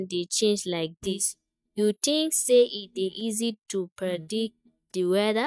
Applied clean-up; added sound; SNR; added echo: neural mask model DeepFilterNet 3.